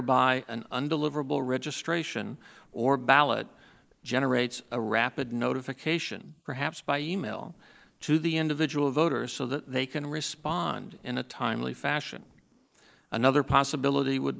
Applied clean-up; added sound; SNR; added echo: neural mask model Resemble Enhance denoiser.